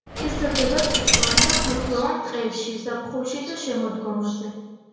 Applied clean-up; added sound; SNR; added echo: none; Coin (dropping); -4 dB; reverberation time 1.2 s.